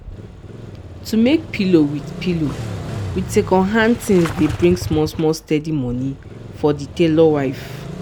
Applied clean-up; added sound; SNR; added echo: none; Engine starting / Motorcycle; 11 dB; none.